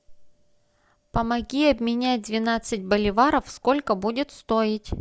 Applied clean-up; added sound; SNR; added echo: none; none; none; none.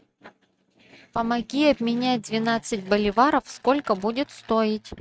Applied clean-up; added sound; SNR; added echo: neural mask model RNNoise.